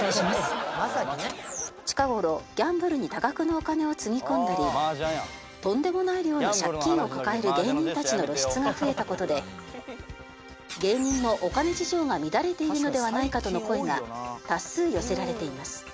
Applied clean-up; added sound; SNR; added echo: none; none; none; none.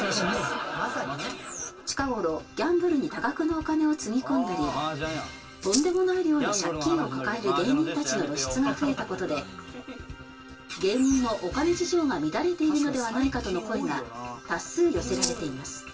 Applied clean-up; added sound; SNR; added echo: none; Rattle (instrument); 5 dB; reverberation time 0.1 s.